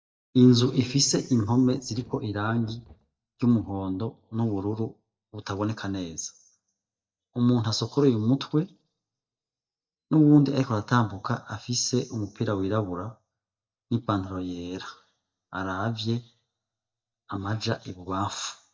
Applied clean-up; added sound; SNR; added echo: neural mask model DeepFilterNet 3.